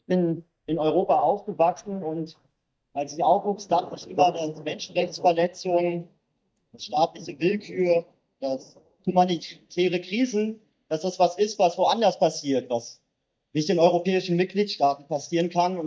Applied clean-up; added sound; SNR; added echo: neural mask model DeepFilterNet 3.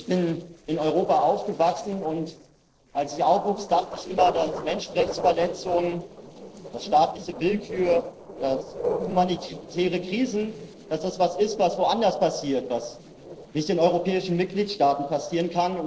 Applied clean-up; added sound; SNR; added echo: neural separator model SepFormer DNS4.